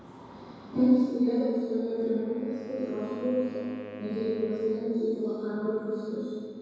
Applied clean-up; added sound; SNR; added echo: none; Wind instrument, woodwind instrument; 19 dB; reverberation time 2.0 s.